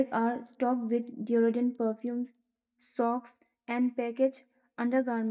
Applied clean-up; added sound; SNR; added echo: neural mask model DeepFilterNet 3.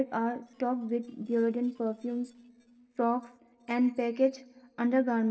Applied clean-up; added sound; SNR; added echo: neural separator model SepFormer DNS4.